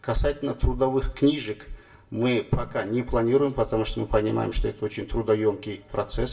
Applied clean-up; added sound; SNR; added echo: none; none; none; reverberation time 0.1 s.